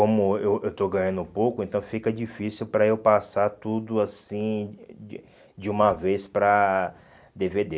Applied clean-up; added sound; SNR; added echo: none; none; none; none.